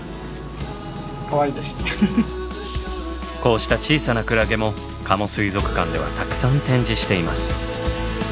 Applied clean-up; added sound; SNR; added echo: none; none; none; none.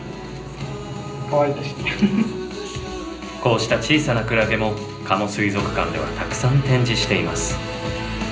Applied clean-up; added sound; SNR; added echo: none; none; none; reverberation time 0.5 s.